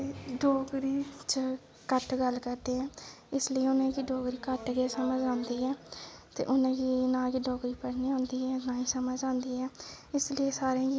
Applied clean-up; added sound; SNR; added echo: none; none; none; none.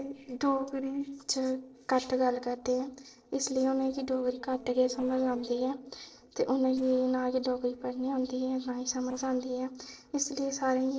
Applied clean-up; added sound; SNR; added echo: neural separator model SepFormer DNS4.